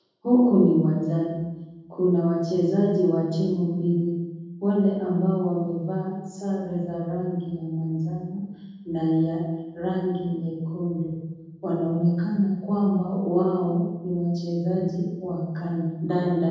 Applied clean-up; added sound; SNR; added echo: none; none; none; reverberation time 1.3 s.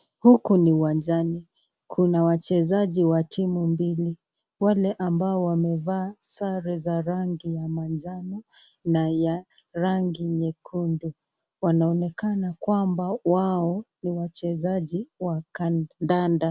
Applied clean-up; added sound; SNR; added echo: none; none; none; none.